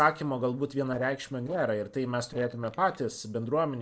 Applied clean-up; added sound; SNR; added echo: neural separator model SepFormer DNS4.